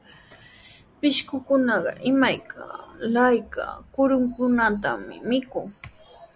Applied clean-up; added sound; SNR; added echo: none; none; none; none.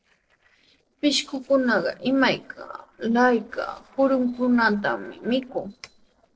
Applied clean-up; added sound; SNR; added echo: neural separator model SepFormer DNS4.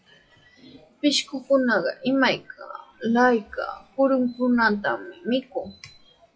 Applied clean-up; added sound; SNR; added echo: classical method WPE with log-MMSE.